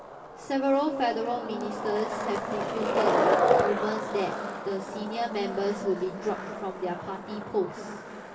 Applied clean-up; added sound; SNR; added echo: none; Skateboard; 0 dB; reverberation time 2.8 s.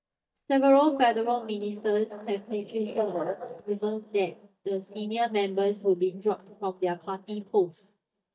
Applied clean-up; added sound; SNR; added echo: neural mask model DeepFilterNet 3.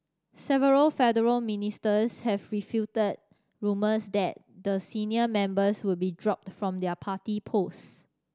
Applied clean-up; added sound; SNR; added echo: none; none; none; none.